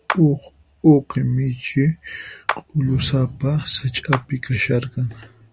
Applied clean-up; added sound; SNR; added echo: none; Clapping; 12 dB; none.